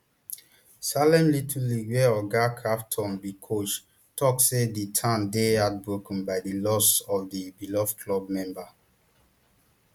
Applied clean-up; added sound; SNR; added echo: none; none; none; none.